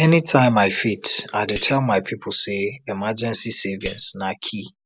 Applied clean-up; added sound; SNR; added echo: none; Tambourine; 16 dB; none.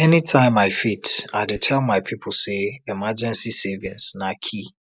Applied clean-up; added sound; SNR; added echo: neural mask model DeepFilterNet 3.